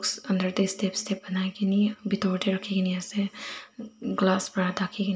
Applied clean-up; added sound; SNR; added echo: none; none; none; none.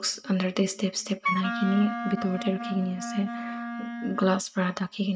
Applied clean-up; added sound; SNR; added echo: neural mask model RNNoise.